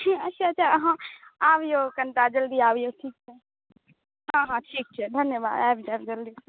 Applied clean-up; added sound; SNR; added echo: none; none; none; none.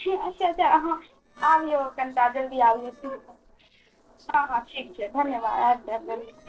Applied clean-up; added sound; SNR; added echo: neural separator model SepFormer DNS4.